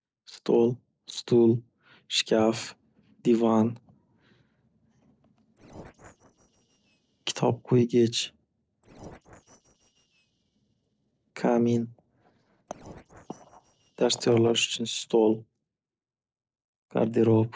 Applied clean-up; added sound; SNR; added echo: neural separator model SepFormer DNS4.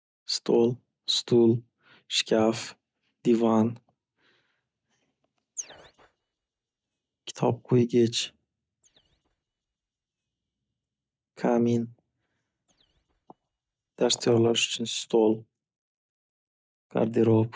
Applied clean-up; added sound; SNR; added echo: neural mask model DeepFilterNet 3.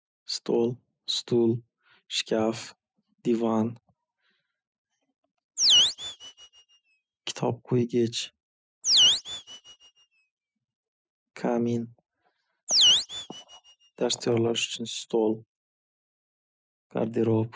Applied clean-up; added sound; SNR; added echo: classical method spectral subtraction.